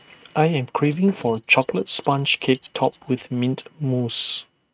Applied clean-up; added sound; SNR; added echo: neural mask model RNNoise.